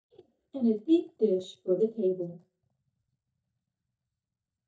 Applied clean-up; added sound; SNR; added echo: neural mask model DeepFilterNet 3.